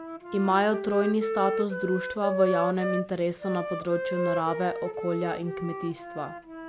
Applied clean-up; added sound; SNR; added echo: none; Wind instrument, woodwind instrument; 4 dB; none.